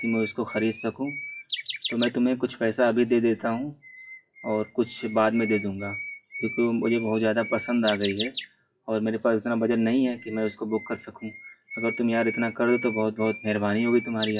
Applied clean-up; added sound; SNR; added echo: classical method WPE with log-MMSE.